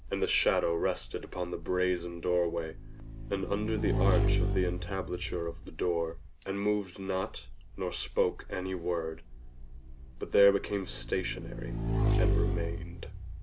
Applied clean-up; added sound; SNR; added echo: none; Motorcycle / Engine; 2 dB; none.